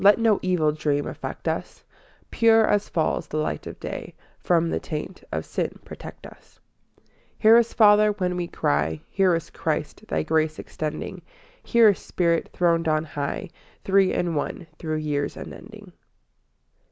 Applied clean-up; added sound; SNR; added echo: none; none; none; none.